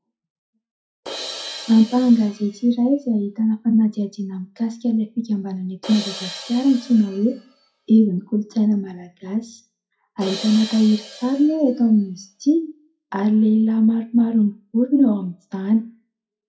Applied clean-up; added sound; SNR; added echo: classical method WPE with log-MMSE.